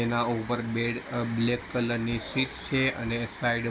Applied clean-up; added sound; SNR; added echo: none; none; none; none.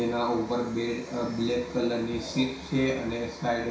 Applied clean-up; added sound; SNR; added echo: none; none; none; reverberation time 0.6 s.